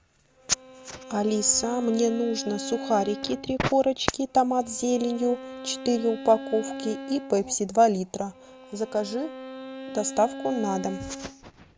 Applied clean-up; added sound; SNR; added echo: none; Bowed string instrument; 13 dB; none.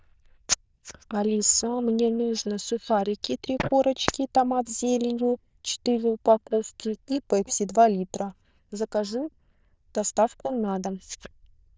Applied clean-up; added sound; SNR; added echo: neural diffusion model UNIVERSE++.